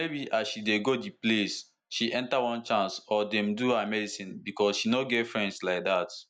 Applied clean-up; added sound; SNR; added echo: none; none; none; none.